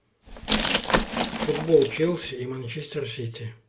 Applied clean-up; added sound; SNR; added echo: none; Glass; 0 dB; none.